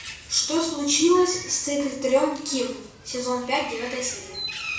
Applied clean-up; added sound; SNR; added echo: none; Bird; 14 dB; reverberation time 0.6 s.